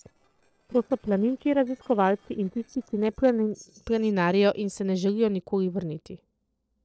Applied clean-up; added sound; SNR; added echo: neural separator model SepFormer DNS4.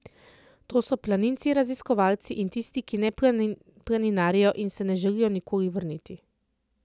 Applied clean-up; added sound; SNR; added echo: none; none; none; none.